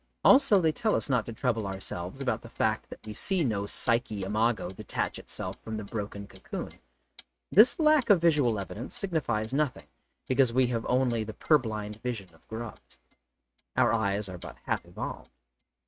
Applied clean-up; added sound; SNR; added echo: neural mask model RNNoise.